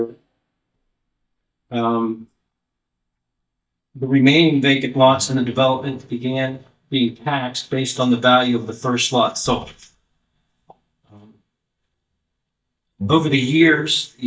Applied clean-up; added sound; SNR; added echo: neural mask model DeepFilterNet 3.